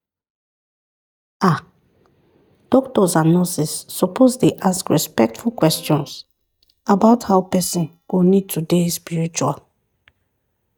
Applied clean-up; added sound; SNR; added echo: neural mask model DeepFilterNet 3.